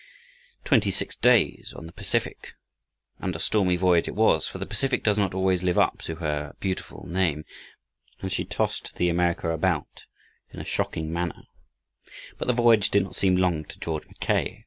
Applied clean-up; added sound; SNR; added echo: none; none; none; none.